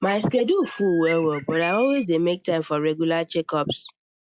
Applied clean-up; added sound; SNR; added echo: classical method log-MMSE.